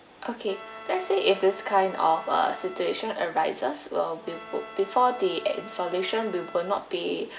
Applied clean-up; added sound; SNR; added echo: none; Brass instrument + Trumpet; 16 dB; none.